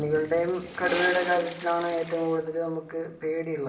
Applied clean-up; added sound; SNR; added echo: none; Toilet flush; 11 dB; reverberation time 0.8 s.